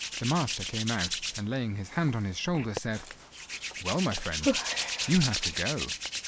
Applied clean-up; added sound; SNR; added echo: none; Hands; 3 dB; none.